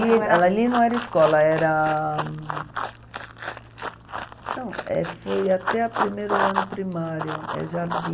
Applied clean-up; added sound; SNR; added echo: none; Run; 7 dB; none.